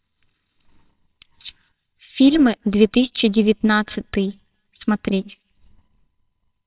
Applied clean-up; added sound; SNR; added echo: neural separator model SepFormer WHAMR!.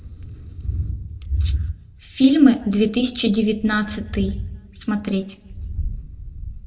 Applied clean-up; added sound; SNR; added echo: none; Thunder; 7 dB; reverberation time 0.7 s.